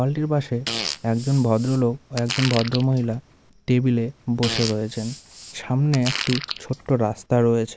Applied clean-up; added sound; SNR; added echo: none; Fart; 10 dB; none.